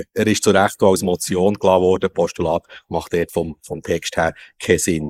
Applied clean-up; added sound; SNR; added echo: neural mask model Resemble Enhance denoiser.